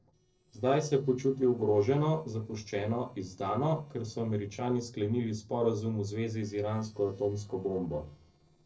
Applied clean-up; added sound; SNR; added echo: neural separator model SepFormer DNS4.